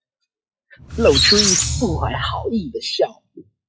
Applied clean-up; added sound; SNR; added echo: classical method log-MMSE.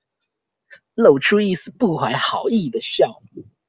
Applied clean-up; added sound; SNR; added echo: none; none; none; none.